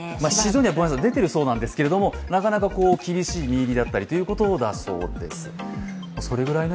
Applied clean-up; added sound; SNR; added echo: none; Water / Splash, splatter; 17 dB; none.